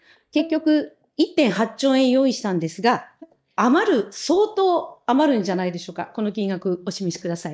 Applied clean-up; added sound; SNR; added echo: neural mask model DeepFilterNet 3.